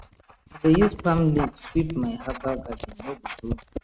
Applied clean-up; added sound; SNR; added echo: neural mask model RNNoise.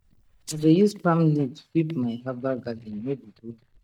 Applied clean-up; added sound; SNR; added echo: neural mask model DeepFilterNet 3.